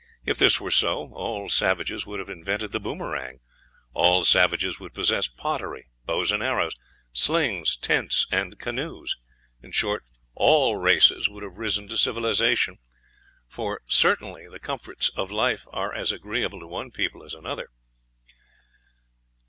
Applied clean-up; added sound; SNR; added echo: none; none; none; none.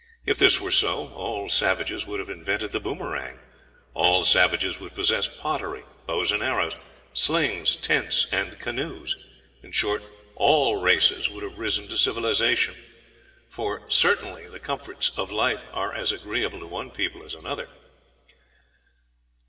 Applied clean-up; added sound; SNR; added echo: none; none; none; reverberation time 2.3 s.